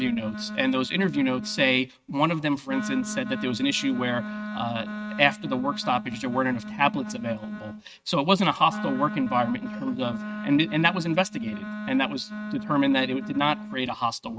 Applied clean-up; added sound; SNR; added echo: neural mask model RNNoise.